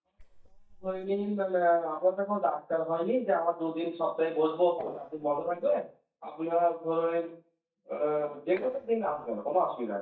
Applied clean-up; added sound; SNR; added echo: neural mask model DeepFilterNet 3.